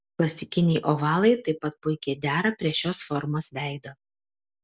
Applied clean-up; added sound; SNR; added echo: none; none; none; none.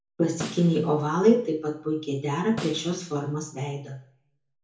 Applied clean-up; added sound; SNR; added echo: none; Snare drum; 17 dB; reverberation time 0.6 s.